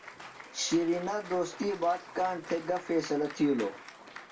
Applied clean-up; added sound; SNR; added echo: none; Applause / Cheering; 15 dB; reverberation time 0.2 s.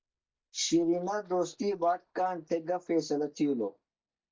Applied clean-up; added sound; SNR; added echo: neural mask model DeepFilterNet 3.